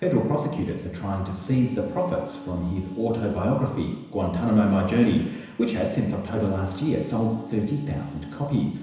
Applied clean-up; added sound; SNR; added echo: none; Wind instrument, woodwind instrument; 17 dB; reverberation time 1.0 s.